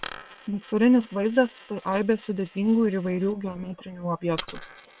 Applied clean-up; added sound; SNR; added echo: neural separator model SepFormer WHAM!.